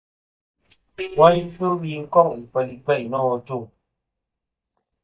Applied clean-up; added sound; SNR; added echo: neural mask model DeepFilterNet 3.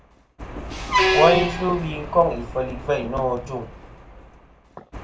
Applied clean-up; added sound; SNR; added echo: none; Truck; 3 dB; reverberation time 0.3 s.